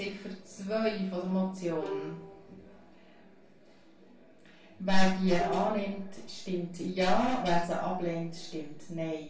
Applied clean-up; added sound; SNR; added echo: none; Bowed string instrument; 14 dB; reverberation time 0.3 s.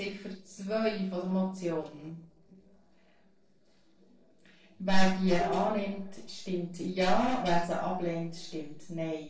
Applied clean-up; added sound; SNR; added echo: neural separator model SepFormer DNS4.